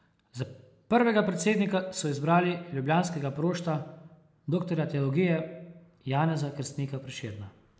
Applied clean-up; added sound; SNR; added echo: none; none; none; none.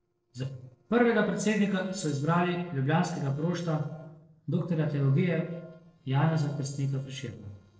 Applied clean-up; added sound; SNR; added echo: neural separator model SepFormer DNS4.